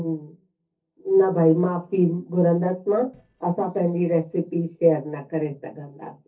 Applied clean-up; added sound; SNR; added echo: neural separator model SepFormer DNS4.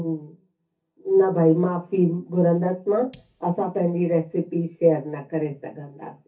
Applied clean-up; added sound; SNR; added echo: none; Glockenspiel; 15 dB; reverberation time 0.3 s.